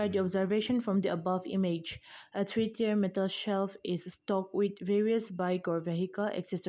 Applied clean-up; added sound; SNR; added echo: none; none; none; none.